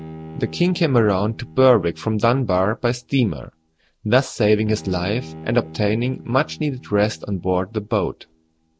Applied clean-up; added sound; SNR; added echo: none; Bowed string instrument; 19 dB; none.